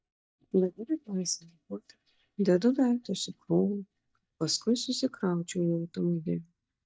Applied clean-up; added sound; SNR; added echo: neural mask model DeepFilterNet 3.